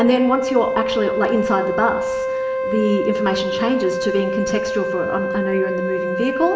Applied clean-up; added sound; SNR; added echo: none; Wind instrument, woodwind instrument; 2 dB; reverberation time 1.2 s.